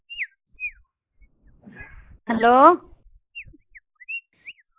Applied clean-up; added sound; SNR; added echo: neural mask model Resemble Enhance denoiser.